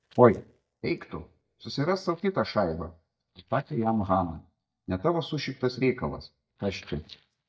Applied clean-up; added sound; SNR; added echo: neural mask model DeepFilterNet 3.